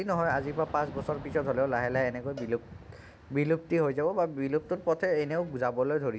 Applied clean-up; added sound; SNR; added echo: none; Thunder / Rain + Cowbell; 18 dB; none.